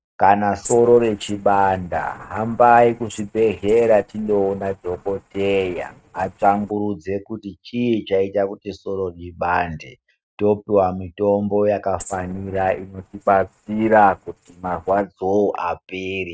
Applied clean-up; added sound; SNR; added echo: neural mask model RNNoise.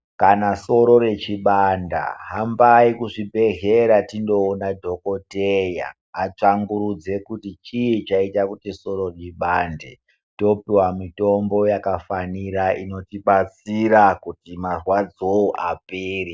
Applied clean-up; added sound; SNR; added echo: none; none; none; none.